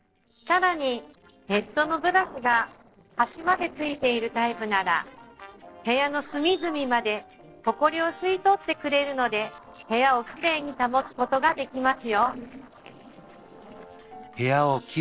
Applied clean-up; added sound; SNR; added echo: neural separator model SepFormer DNS4.